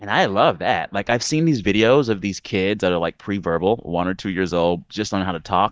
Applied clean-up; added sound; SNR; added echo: neural mask model DeepFilterNet 3.